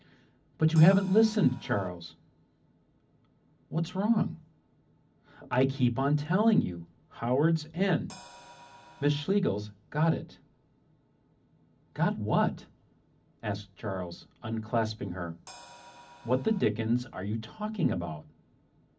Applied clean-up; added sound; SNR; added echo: none; Crash cymbal; 20 dB; reverberation time 0.4 s.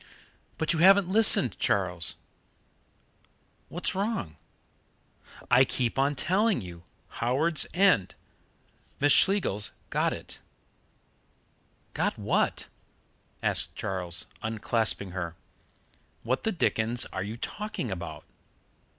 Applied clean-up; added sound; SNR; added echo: none; none; none; none.